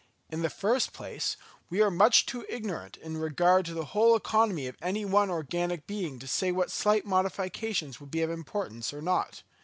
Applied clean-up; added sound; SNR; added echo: none; none; none; none.